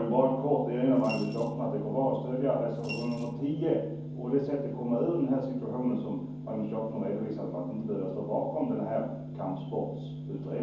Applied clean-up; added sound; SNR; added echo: none; Coin (dropping) / Glass; 15 dB; reverberation time 0.9 s.